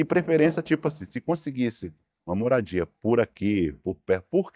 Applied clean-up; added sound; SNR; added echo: neural mask model DeepFilterNet 3.